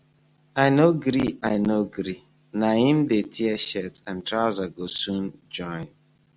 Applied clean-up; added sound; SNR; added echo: none; none; none; none.